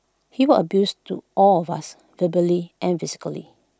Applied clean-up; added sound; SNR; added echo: none; none; none; none.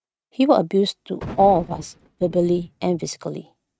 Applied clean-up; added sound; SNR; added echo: neural mask model RNNoise.